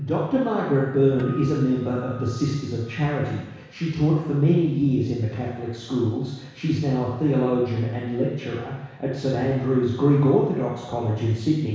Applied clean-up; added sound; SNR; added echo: none; Acoustic guitar; 20 dB; reverberation time 1.1 s.